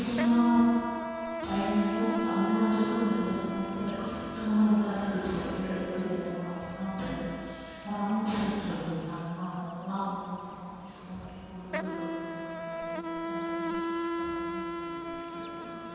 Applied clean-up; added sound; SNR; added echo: none; Insect; 6 dB; reverberation time 2.1 s.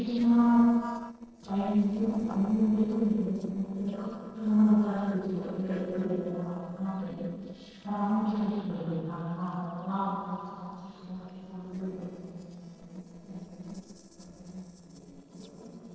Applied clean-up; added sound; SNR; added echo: neural separator model SepFormer DNS4.